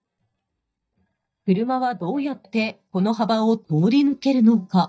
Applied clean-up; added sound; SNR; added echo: neural mask model DeepFilterNet 3.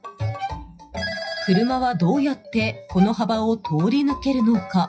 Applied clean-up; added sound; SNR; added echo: classical method WPE with log-MMSE.